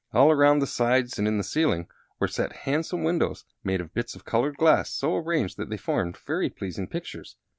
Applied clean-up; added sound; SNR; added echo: none; none; none; none.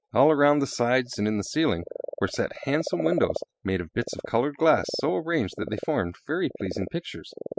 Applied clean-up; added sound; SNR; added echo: classical method spectral subtraction.